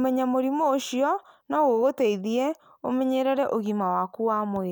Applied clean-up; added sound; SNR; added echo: none; none; none; none.